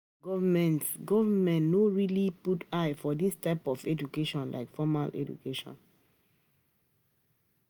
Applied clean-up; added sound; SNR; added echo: none; none; none; none.